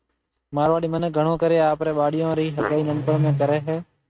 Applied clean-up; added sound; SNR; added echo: neural mask model RNNoise.